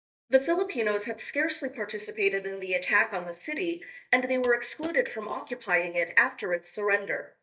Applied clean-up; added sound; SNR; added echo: neural mask model DeepFilterNet 3.